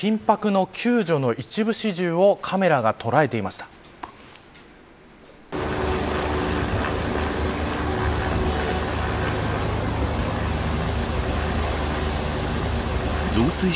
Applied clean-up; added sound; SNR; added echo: none; none; none; none.